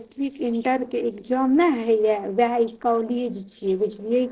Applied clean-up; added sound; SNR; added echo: neural separator model SepFormer DNS4.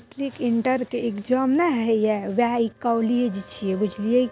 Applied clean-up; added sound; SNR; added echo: none; none; none; none.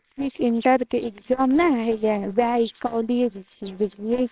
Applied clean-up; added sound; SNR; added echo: neural separator model SepFormer WHAMR!.